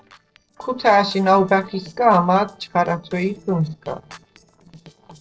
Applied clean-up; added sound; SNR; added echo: neural separator model SepFormer DNS4.